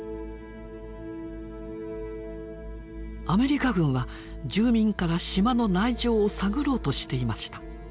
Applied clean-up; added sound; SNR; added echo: none; none; none; none.